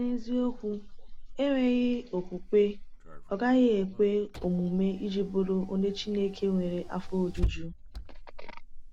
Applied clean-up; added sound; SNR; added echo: none; Engine / Car; 9 dB; none.